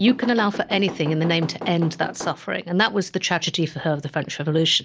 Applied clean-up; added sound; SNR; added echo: none; Knock / Wood; 13 dB; none.